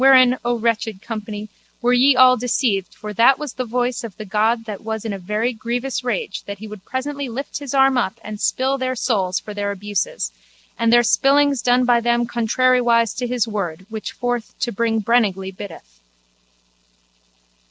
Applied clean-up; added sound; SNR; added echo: none; none; none; none.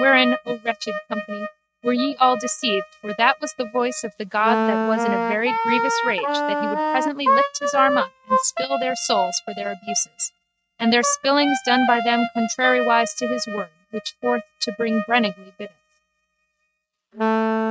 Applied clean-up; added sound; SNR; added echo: neural mask model RNNoise.